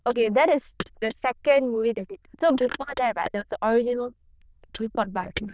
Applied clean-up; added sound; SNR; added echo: neural diffusion model UNIVERSE++.